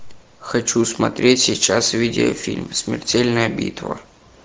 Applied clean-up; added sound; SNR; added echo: none; none; none; none.